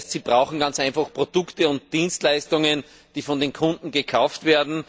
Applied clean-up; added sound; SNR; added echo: none; none; none; none.